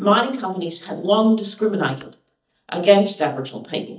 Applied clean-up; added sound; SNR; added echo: neural mask model DeepFilterNet 3.